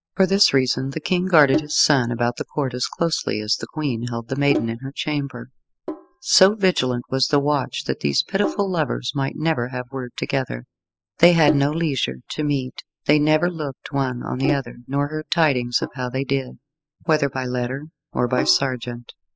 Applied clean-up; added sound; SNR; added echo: classical method spectral subtraction.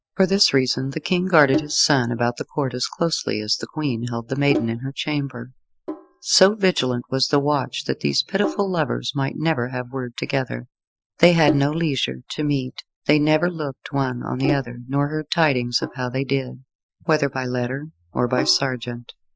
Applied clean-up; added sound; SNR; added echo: classical method Wiener filter.